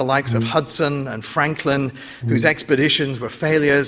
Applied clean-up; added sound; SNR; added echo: none; Brass instrument; 5 dB; none.